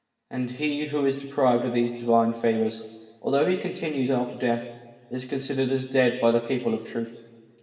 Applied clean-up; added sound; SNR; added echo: none; none; none; reverberation time 2.2 s.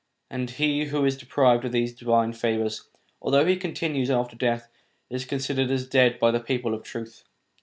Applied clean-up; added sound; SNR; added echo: none; none; none; none.